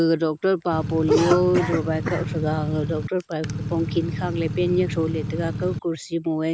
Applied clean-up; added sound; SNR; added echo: none; Cough + Engine / Truck / Car; 3 dB; none.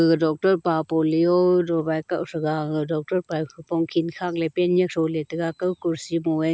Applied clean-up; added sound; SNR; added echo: none; none; none; none.